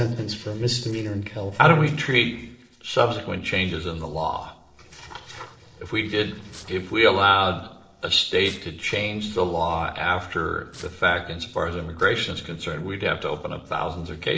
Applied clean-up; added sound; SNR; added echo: neural separator model SepFormer DNS4.